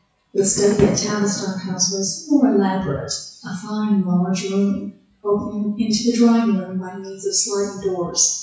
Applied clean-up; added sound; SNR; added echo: classical method WPE with log-MMSE.